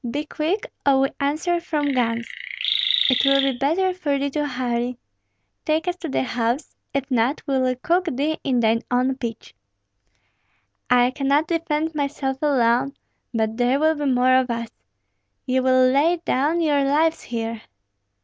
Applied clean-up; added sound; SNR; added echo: none; Chirp, tweet; 3 dB; none.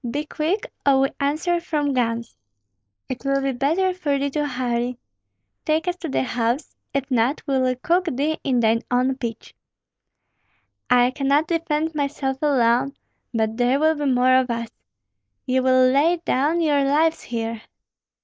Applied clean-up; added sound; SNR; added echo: neural mask model Resemble Enhance denoiser.